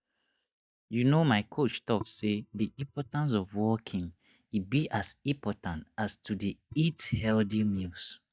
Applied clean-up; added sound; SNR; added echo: neural mask model DeepFilterNet 3.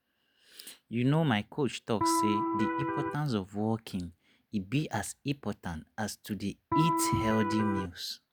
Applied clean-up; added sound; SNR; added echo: none; Electric guitar; -3 dB; none.